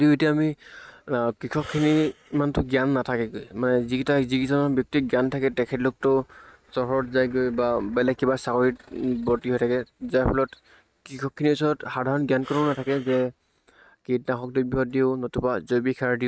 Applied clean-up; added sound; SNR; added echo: neural mask model RNNoise.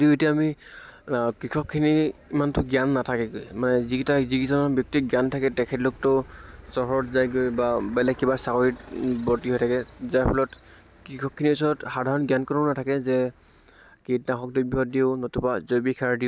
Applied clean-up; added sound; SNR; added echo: none; none; none; none.